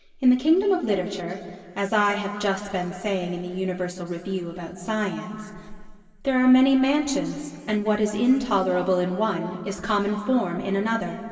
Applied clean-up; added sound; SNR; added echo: none; none; none; reverberation time 2.2 s.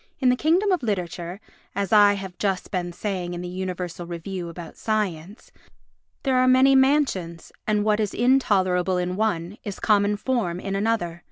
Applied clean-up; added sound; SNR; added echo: none; none; none; none.